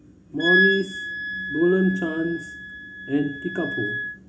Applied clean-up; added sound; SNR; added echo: none; Wind instrument, woodwind instrument; 2 dB; reverberation time 0.4 s.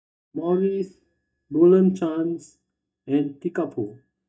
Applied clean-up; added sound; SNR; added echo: neural mask model DeepFilterNet 3.